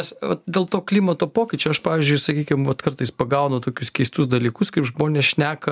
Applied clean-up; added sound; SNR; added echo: none; none; none; none.